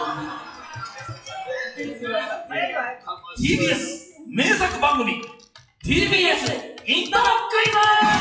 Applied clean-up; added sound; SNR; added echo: classical method WPE with log-MMSE.